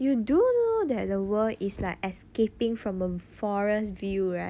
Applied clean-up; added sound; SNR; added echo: none; none; none; none.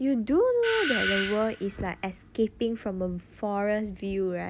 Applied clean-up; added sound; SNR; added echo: none; Doorbell; 3 dB; none.